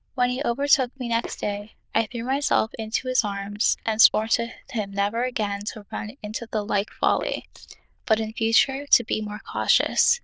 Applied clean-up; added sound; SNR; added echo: neural diffusion model UNIVERSE++.